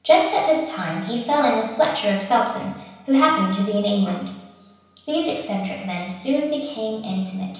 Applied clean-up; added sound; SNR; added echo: none; none; none; reverberation time 0.9 s.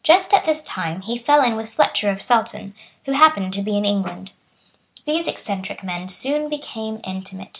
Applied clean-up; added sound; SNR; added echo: none; none; none; none.